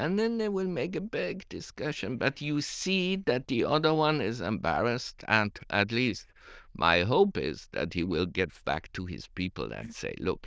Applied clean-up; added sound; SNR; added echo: neural diffusion model UNIVERSE++.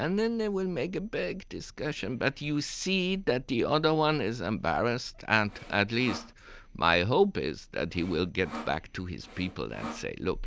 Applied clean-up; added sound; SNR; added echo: none; Sawing; 14 dB; none.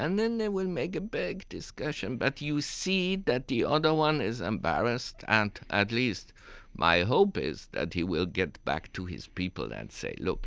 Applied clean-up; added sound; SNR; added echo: none; none; none; none.